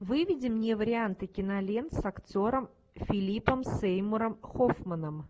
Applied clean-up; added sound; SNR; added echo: none; none; none; none.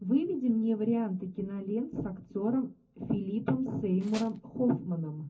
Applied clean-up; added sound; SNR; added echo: none; Tools; 16 dB; reverberation time 0.3 s.